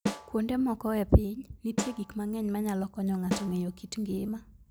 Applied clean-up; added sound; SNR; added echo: none; Snare drum; 9 dB; none.